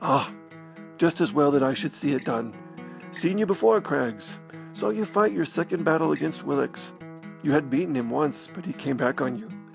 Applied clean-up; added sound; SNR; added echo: none; Acoustic guitar; 16 dB; none.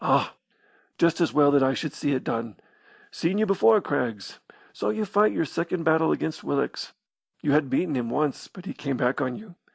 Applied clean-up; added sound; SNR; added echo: none; none; none; none.